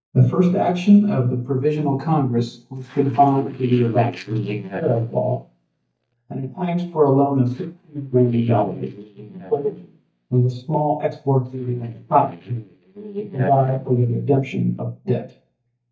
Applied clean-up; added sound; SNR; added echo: neural mask model DeepFilterNet 3.